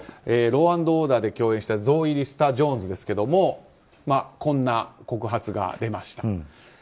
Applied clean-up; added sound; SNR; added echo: none; none; none; none.